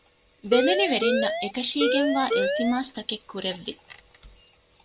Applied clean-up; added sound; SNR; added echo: none; Siren; -3 dB; none.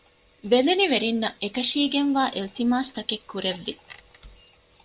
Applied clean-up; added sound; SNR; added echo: none; none; none; none.